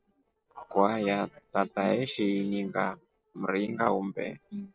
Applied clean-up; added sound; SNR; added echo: neural separator model SepFormer DNS4.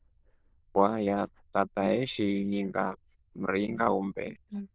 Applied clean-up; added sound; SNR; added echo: neural diffusion model UNIVERSE++.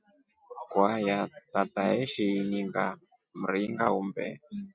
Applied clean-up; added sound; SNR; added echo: none; none; none; none.